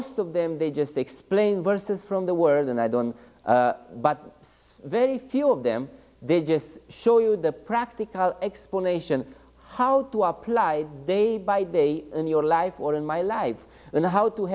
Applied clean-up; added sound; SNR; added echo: none; none; none; none.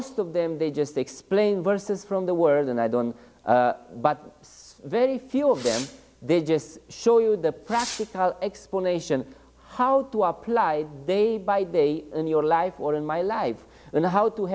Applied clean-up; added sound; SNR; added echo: none; Fireworks; 15 dB; none.